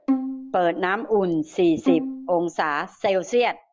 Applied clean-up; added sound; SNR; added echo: none; Bowed string instrument; 7 dB; none.